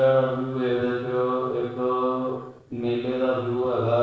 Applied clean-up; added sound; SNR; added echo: neural separator model SepFormer DNS4.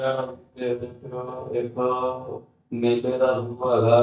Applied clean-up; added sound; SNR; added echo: neural mask model DeepFilterNet 3.